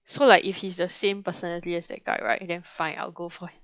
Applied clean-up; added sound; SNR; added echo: classical method log-MMSE.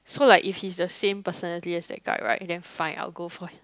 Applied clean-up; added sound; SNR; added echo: none; none; none; none.